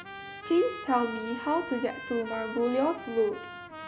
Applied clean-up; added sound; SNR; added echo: none; Trumpet; 11 dB; none.